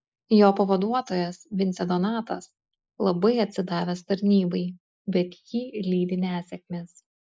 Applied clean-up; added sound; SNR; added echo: neural mask model Resemble Enhance denoiser.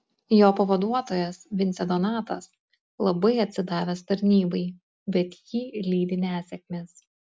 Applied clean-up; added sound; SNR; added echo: none; none; none; none.